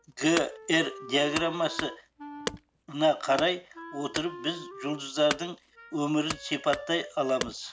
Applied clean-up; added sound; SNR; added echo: none; Wind instrument, woodwind instrument + Wood / Domestic sounds, home sounds; 10 dB; none.